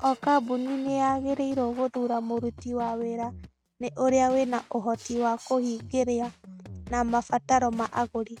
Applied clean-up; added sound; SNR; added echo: neural mask model RNNoise.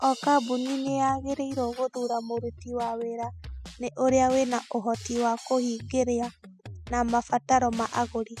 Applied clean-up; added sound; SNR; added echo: classical method spectral subtraction.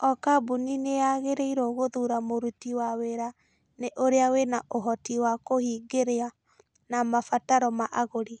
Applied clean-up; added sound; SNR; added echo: none; none; none; none.